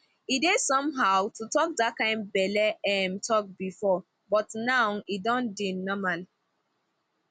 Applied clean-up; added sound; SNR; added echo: none; none; none; none.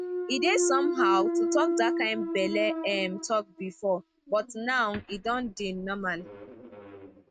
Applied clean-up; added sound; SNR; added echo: neural mask model RNNoise.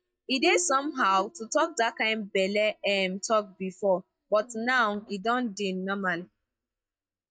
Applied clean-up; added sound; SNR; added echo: neural mask model DeepFilterNet 3.